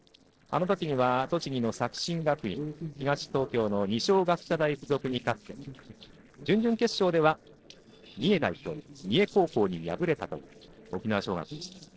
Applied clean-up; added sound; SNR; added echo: neural separator model SepFormer DNS4.